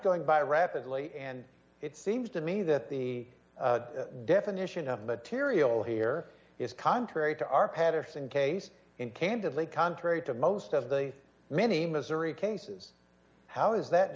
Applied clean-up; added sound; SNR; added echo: none; none; none; none.